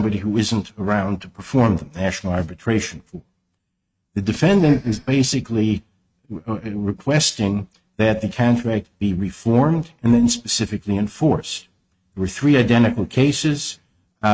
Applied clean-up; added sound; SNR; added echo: neural mask model RNNoise.